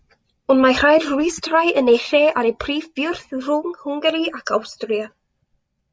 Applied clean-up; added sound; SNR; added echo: none; none; none; none.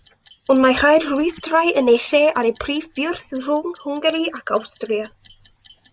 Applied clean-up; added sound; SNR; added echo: none; Clock; 19 dB; none.